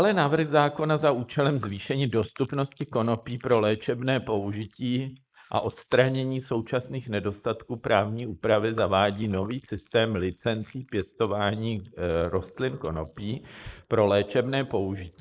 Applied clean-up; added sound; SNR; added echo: neural mask model Resemble Enhance denoiser.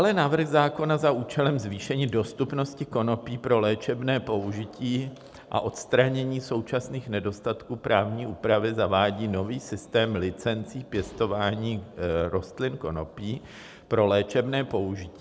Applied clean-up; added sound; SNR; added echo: none; none; none; none.